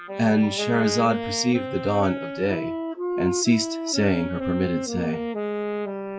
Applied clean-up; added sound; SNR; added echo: classical method WPE with log-MMSE.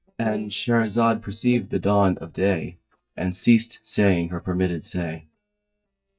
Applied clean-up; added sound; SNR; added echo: neural mask model DeepFilterNet 3.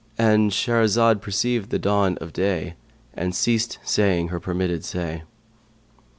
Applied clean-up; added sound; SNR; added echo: none; none; none; none.